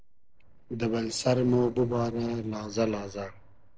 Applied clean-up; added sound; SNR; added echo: neural separator model SepFormer DNS4.